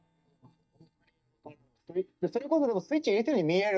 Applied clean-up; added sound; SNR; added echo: neural mask model DeepFilterNet 3.